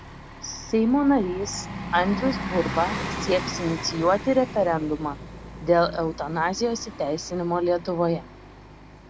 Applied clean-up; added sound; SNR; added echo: none; Bus; 10 dB; none.